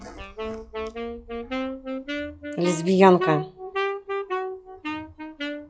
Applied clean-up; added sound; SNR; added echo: classical method log-MMSE.